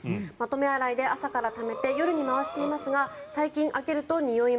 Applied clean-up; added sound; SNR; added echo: none; Breathing; 11 dB; none.